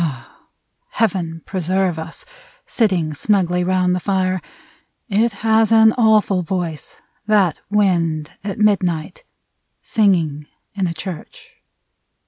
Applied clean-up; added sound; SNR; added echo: none; none; none; none.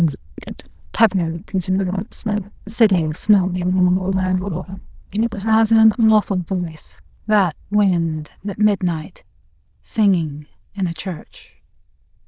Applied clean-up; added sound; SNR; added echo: neural diffusion model UNIVERSE++.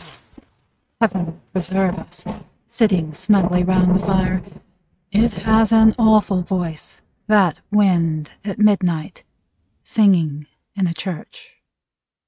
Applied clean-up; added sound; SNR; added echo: neural mask model RNNoise.